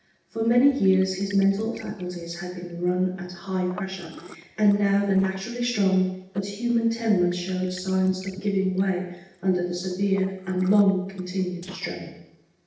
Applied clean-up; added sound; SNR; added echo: neural separator model SepFormer DNS4.